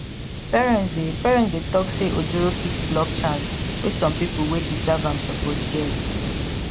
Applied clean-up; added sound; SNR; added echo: none; Hiss; 1 dB; none.